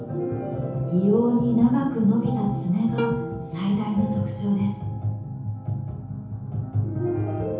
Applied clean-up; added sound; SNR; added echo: none; Plucked string instrument; 11 dB; reverberation time 0.9 s.